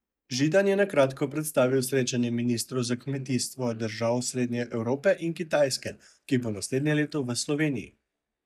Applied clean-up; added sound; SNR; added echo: neural mask model DeepFilterNet 3.